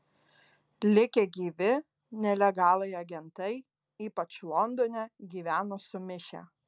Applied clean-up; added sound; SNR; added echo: none; none; none; none.